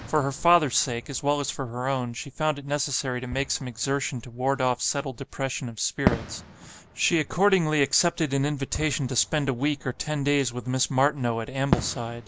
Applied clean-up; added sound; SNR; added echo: none; Fireworks; 11 dB; none.